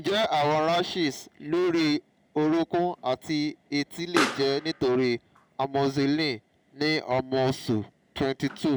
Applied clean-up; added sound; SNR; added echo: none; Explosion; 14 dB; none.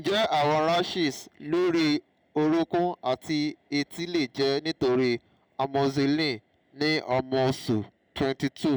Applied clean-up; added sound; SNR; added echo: none; none; none; none.